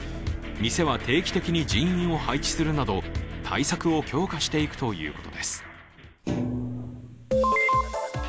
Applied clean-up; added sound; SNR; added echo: none; Thump, thud; 5 dB; none.